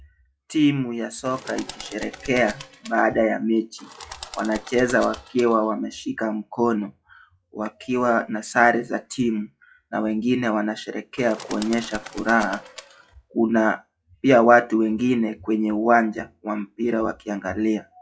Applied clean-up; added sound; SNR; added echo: classical method log-MMSE.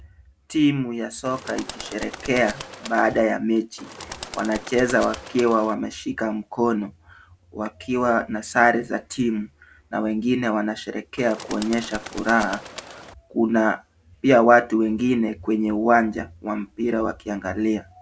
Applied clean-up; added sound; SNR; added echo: none; Bird; 14 dB; none.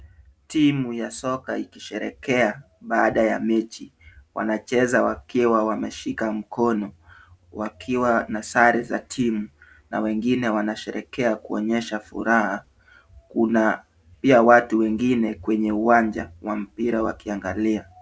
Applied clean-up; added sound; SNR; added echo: none; none; none; none.